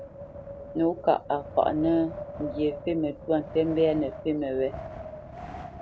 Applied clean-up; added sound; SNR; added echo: none; Wind; 11 dB; none.